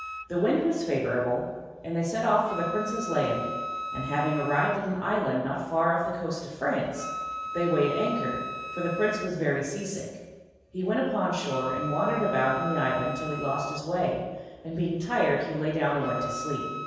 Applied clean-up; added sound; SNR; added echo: none; Wind instrument, woodwind instrument; 10 dB; reverberation time 1.2 s.